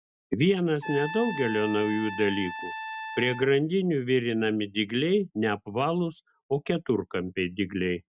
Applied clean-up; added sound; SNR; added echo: none; Trumpet; 10 dB; none.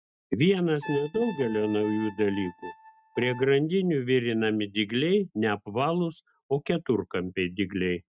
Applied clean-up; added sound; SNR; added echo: neural mask model RNNoise.